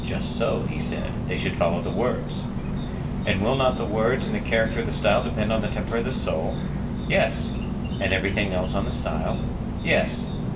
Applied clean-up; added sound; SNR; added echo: none; Insect; 1 dB; reverberation time 0.8 s.